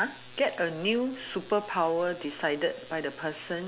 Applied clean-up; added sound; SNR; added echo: none; none; none; none.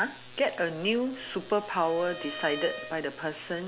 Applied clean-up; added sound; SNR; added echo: none; Bowed string instrument; 14 dB; none.